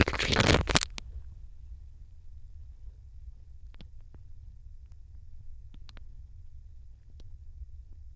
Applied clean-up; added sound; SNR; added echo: neural diffusion model UNIVERSE++.